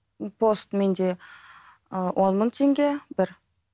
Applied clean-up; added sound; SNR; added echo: none; none; none; none.